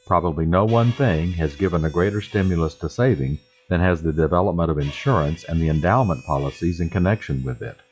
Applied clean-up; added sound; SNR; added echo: classical method log-MMSE.